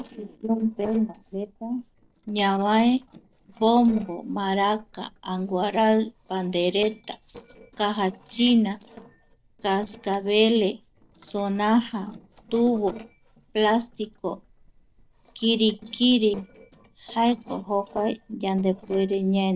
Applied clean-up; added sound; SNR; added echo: neural separator model SepFormer DNS4.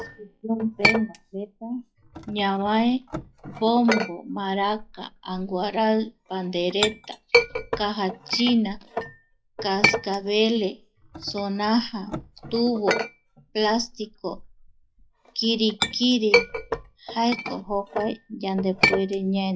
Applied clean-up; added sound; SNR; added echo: classical method log-MMSE.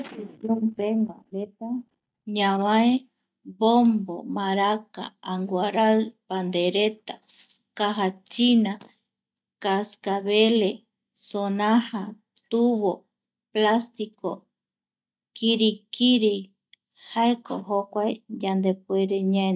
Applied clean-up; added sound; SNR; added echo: none; none; none; none.